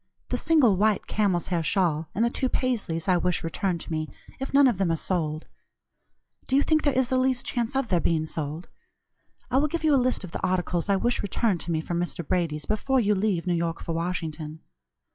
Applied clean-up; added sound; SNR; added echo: classical method log-MMSE.